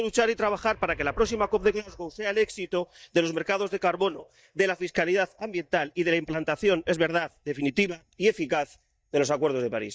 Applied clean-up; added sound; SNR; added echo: neural mask model DeepFilterNet 3.